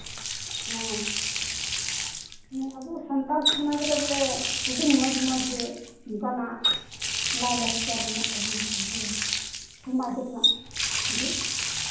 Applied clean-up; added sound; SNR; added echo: none; Water tap, faucet; -2 dB; reverberation time 1.2 s.